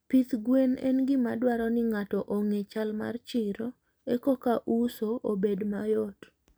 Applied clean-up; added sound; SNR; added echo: none; none; none; none.